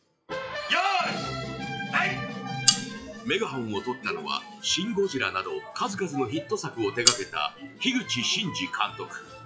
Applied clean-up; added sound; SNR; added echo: classical method log-MMSE.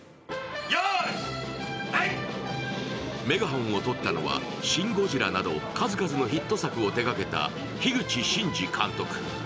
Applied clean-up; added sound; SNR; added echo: none; none; none; none.